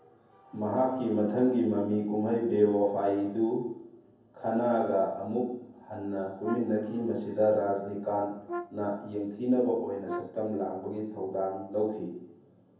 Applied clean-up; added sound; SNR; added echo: none; Brass instrument; 12 dB; reverberation time 0.7 s.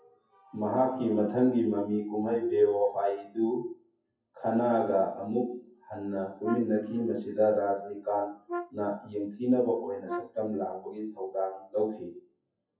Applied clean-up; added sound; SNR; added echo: classical method WPE with log-MMSE.